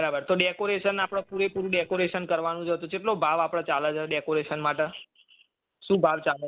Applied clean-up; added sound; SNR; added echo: neural separator model SepFormer DNS4.